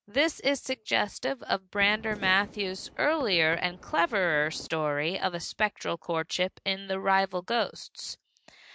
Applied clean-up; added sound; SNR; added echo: none; Fireworks; 17 dB; none.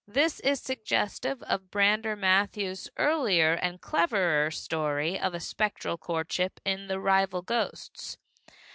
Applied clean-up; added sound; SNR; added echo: none; none; none; none.